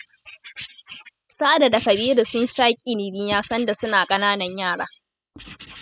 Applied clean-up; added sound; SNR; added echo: classical method spectral subtraction.